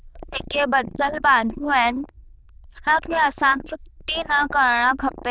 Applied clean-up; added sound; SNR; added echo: neural diffusion model UNIVERSE++.